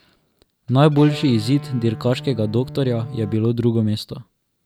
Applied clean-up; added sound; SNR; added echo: none; Electric guitar; 13 dB; none.